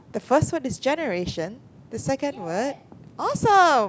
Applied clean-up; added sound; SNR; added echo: none; none; none; none.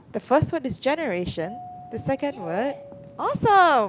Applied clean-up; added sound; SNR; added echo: none; Doorbell; 18 dB; none.